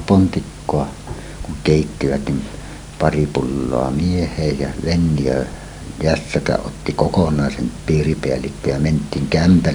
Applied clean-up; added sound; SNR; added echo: none; none; none; none.